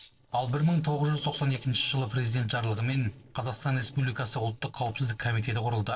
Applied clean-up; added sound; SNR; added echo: neural separator model SepFormer DNS4.